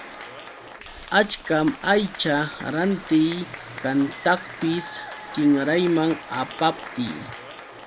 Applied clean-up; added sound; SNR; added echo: none; Applause / Crowd; 13 dB; none.